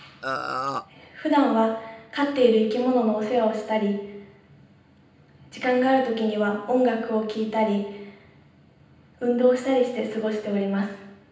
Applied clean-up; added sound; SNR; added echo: none; Burping, eructation; 5 dB; reverberation time 0.9 s.